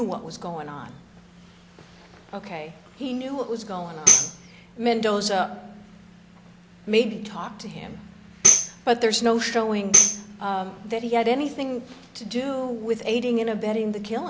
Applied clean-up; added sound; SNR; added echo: none; Tambourine; -4 dB; none.